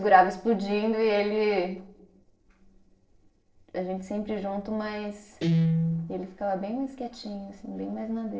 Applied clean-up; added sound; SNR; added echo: neural separator model SepFormer DNS4.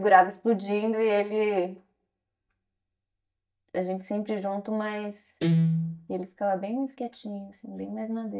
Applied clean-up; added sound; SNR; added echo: neural mask model DeepFilterNet 3.